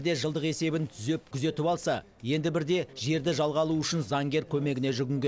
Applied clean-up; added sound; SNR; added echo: none; none; none; none.